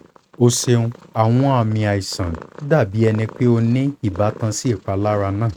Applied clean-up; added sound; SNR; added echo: neural mask model RNNoise.